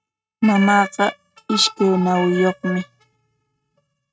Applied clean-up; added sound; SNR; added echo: neural mask model RNNoise.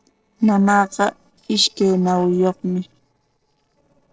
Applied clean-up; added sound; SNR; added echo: neural separator model SepFormer DNS4.